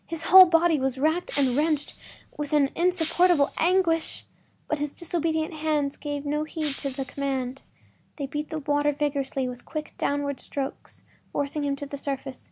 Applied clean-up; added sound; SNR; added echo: none; Shatter; 11 dB; none.